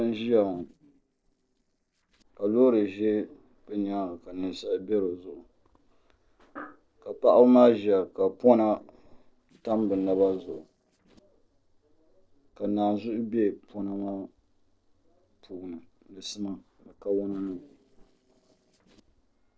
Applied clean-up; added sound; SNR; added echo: neural separator model SepFormer DNS4.